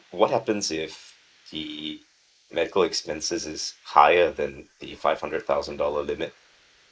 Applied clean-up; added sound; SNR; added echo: neural mask model Resemble Enhance denoiser.